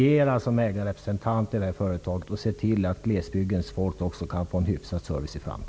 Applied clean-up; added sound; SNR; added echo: none; none; none; none.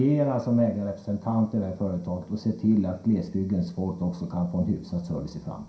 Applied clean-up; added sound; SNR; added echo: none; none; none; reverberation time 0.5 s.